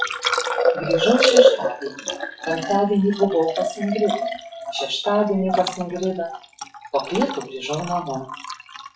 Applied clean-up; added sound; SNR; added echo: classical method WPE with log-MMSE.